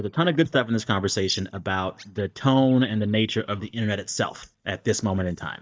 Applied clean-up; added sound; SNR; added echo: neural mask model DeepFilterNet 3.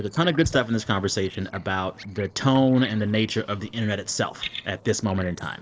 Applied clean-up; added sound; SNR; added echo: neural separator model SepFormer DNS4.